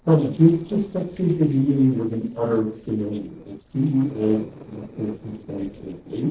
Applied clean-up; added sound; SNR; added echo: neural separator model SepFormer DNS4.